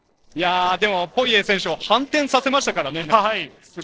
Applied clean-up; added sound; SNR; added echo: neural separator model SepFormer DNS4.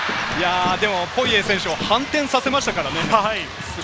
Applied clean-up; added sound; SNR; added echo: none; Tap; 13 dB; none.